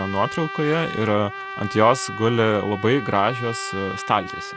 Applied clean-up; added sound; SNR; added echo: none; Trumpet; 10 dB; none.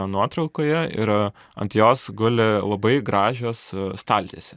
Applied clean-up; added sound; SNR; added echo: none; none; none; none.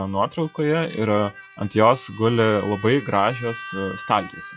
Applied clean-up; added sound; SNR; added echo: classical method log-MMSE.